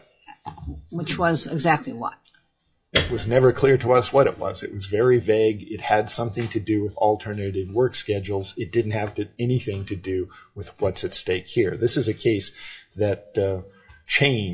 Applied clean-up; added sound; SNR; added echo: classical method WPE with log-MMSE.